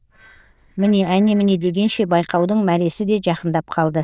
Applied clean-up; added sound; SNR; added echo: neural diffusion model UNIVERSE++.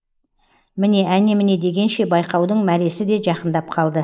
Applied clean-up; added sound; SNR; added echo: neural mask model Resemble Enhance denoiser.